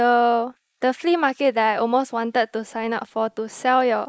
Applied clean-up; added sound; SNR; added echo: neural mask model Resemble Enhance denoiser.